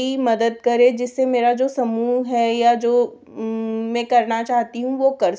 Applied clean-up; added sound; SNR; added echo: none; none; none; none.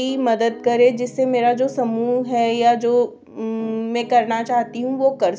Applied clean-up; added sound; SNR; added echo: none; Piano; 20 dB; none.